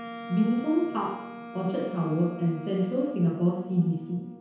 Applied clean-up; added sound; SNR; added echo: none; Wind instrument, woodwind instrument; 14 dB; reverberation time 0.9 s.